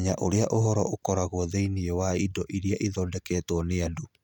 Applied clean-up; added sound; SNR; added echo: none; none; none; none.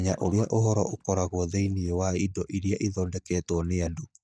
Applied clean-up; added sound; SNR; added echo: neural mask model DeepFilterNet 3.